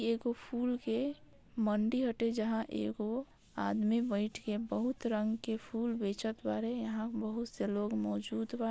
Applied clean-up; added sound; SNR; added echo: none; none; none; none.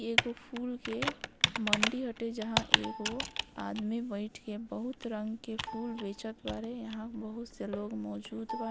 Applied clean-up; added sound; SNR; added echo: none; Computer keyboard; -1 dB; none.